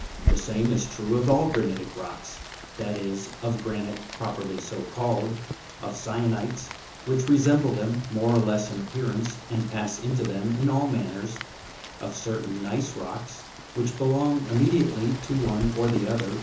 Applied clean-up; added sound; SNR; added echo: none; Rain; 9 dB; reverberation time 0.7 s.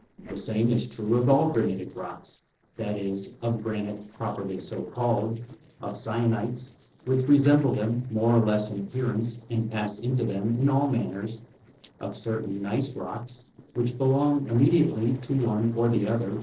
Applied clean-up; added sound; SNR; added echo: neural separator model SepFormer DNS4.